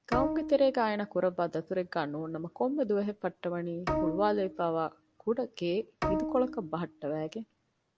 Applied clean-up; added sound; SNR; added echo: none; Bowed string instrument; 5 dB; none.